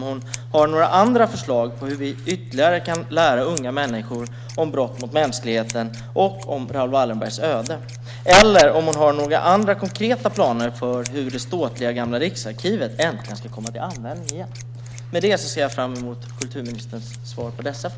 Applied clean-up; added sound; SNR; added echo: none; Scissors; 13 dB; none.